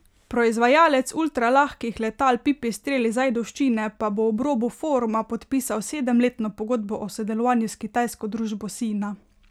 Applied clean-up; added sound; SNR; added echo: none; none; none; none.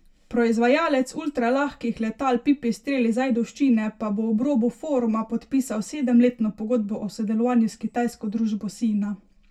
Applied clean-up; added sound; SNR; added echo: none; none; none; reverberation time 0.1 s.